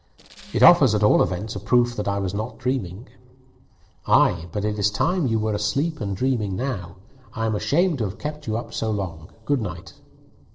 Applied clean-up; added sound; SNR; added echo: neural separator model SepFormer DNS4.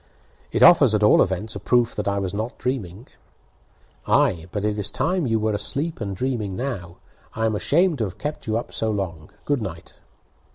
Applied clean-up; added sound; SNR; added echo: none; none; none; none.